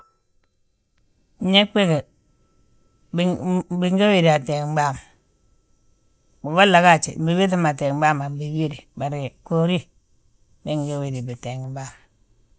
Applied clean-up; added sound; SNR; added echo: neural mask model DeepFilterNet 3.